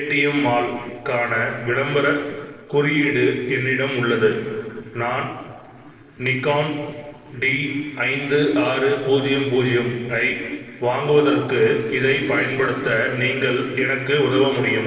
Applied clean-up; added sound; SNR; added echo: neural separator model SepFormer DNS4.